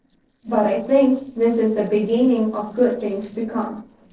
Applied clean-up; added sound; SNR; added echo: neural separator model SepFormer DNS4.